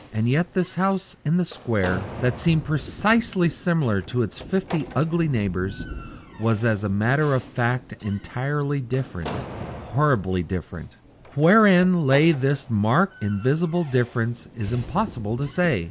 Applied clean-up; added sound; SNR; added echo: none; Slam + Thunder; 16 dB; none.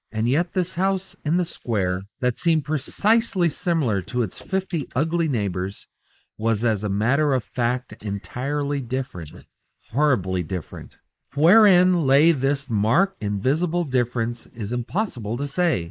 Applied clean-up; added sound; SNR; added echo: neural mask model Resemble Enhance denoiser.